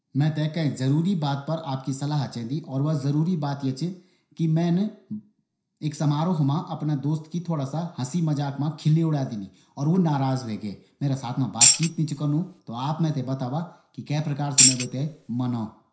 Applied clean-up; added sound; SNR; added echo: none; Tambourine; -5 dB; reverberation time 0.5 s.